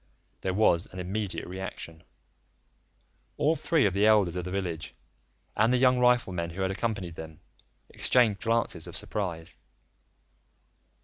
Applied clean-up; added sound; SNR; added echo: none; none; none; none.